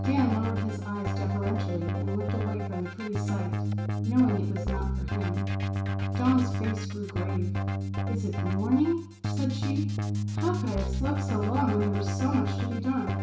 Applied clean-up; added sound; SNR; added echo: none; Keyboard (musical); -1 dB; reverberation time 0.6 s.